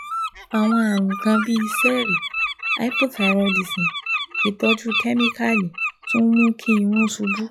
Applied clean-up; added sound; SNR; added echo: classical method log-MMSE.